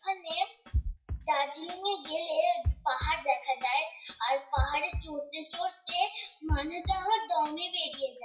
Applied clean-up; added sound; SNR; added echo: classical method WPE with log-MMSE.